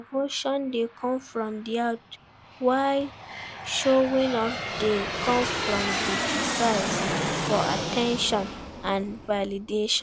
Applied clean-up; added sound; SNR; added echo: none; Aircraft; 4 dB; none.